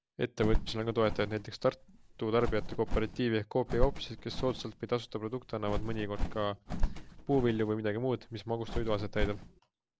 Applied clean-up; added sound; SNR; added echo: none; Bird; 2 dB; none.